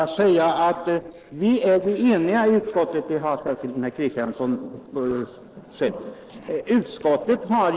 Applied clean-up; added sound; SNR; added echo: neural separator model SepFormer DNS4.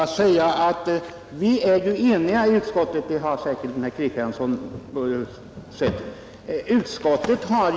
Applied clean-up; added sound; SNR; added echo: none; none; none; none.